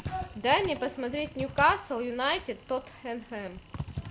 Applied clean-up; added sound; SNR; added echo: none; Typing; 12 dB; none.